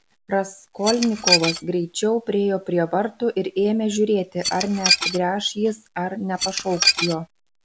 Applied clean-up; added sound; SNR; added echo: none; Dishes, pots, and pans / Glass; 0 dB; none.